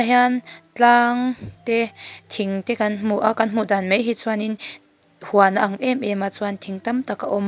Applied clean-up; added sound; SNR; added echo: none; none; none; none.